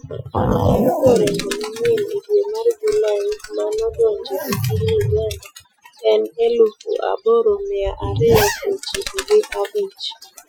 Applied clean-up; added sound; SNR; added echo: classical method Wiener filter.